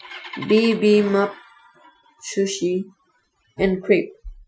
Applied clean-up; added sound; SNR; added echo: classical method Wiener filter.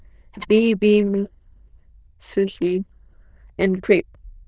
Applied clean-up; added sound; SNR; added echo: neural diffusion model UNIVERSE++.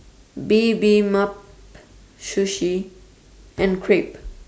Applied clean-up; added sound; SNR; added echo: none; none; none; none.